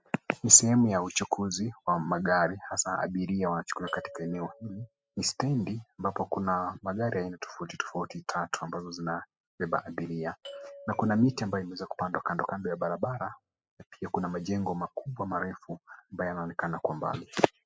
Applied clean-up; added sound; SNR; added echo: classical method spectral subtraction.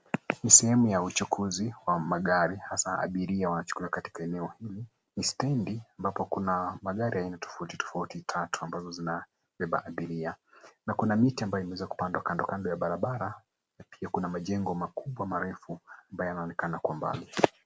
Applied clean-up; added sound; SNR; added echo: none; none; none; none.